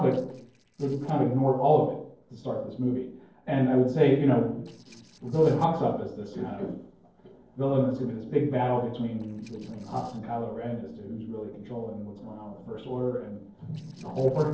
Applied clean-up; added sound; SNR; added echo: neural separator model SepFormer DNS4.